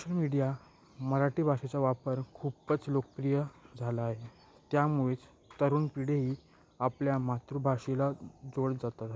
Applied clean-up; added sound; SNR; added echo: none; none; none; none.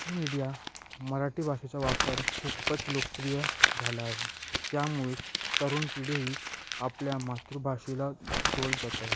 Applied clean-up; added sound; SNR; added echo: none; Crumpling, crinkling; 0 dB; none.